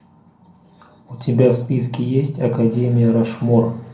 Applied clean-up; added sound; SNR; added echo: none; none; none; reverberation time 0.5 s.